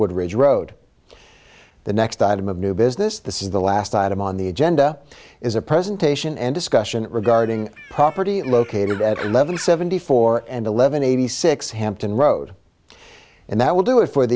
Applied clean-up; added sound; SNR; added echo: none; Bird; 19 dB; none.